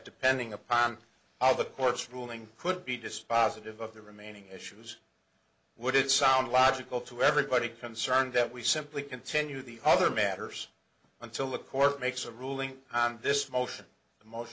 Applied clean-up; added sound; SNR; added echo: none; none; none; none.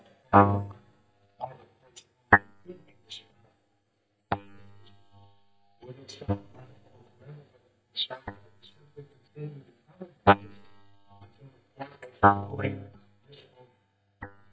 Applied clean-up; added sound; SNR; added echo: neural mask model DeepFilterNet 3.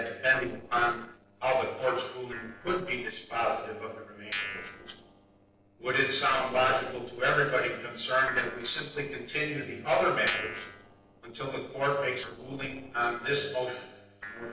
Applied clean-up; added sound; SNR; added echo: neural separator model SepFormer DNS4.